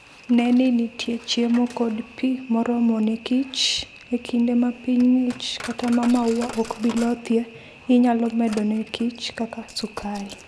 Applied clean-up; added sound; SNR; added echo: none; Coin (dropping); 19 dB; none.